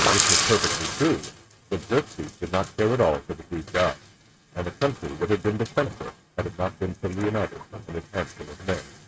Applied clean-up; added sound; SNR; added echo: neural mask model RNNoise.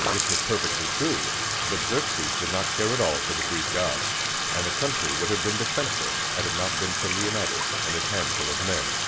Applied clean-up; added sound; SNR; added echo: none; Bathtub (filling or washing); -4 dB; none.